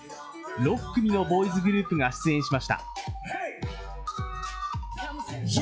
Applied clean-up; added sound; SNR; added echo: classical method log-MMSE.